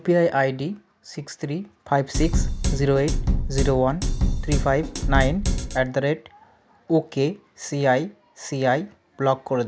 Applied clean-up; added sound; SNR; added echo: none; Drum kit; -1 dB; none.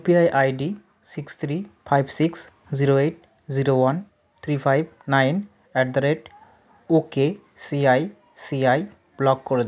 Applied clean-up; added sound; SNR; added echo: none; none; none; none.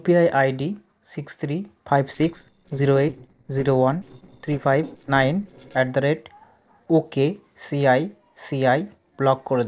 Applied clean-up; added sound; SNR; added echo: neural separator model SepFormer DNS4.